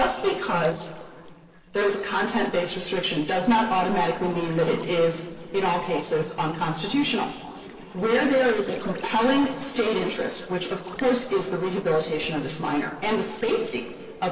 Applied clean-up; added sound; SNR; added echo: neural separator model SepFormer DNS4.